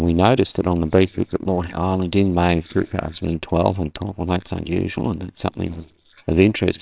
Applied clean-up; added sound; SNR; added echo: neural separator model SepFormer WHAMR!.